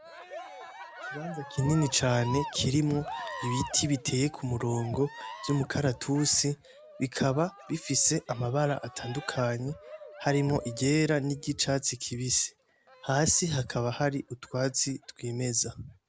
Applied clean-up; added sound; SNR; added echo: none; Cheering; 15 dB; none.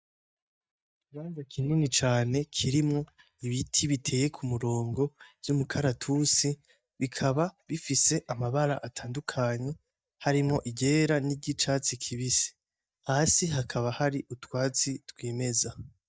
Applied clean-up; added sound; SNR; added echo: neural mask model DeepFilterNet 3.